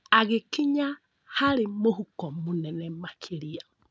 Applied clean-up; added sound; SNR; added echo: none; none; none; none.